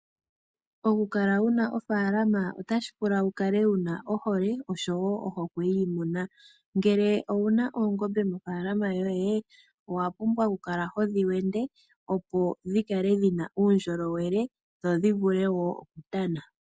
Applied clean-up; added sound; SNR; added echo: none; none; none; none.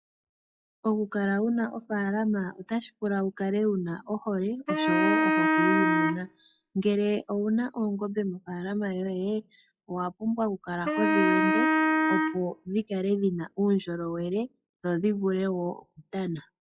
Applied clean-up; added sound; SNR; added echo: classical method log-MMSE.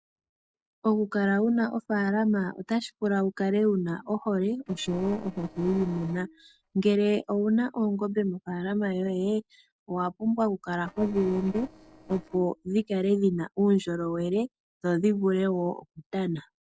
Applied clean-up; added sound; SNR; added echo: neural separator model SepFormer DNS4.